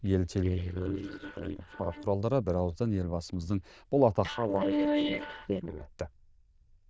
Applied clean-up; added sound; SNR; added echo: neural diffusion model UNIVERSE++.